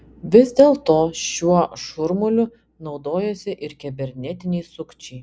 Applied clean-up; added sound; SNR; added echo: none; none; none; none.